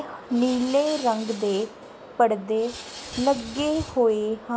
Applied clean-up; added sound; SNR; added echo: none; Tools; 17 dB; none.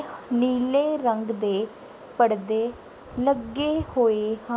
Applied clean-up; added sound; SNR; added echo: none; none; none; none.